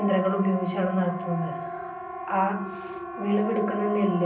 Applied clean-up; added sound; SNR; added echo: none; Siren; 8 dB; reverberation time 0.6 s.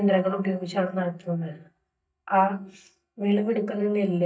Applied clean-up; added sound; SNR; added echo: neural mask model DeepFilterNet 3.